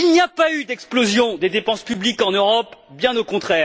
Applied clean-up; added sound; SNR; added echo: none; none; none; none.